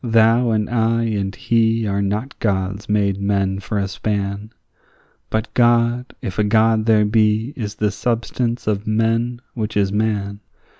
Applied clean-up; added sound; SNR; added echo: none; none; none; none.